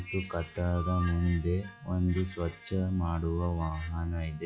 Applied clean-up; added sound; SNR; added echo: classical method log-MMSE.